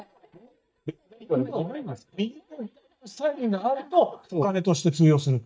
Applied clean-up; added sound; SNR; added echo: neural mask model DeepFilterNet 3.